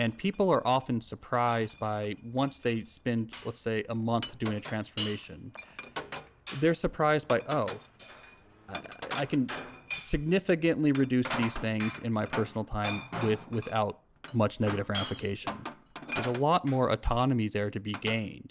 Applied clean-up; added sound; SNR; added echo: none; Glass; 12 dB; none.